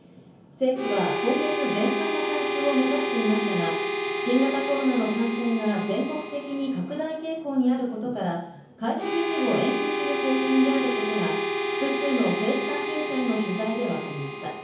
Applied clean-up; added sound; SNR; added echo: none; Harmonica; 2 dB; reverberation time 0.7 s.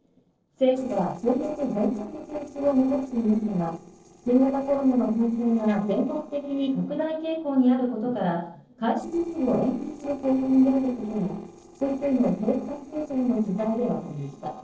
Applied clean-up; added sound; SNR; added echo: neural separator model SepFormer DNS4.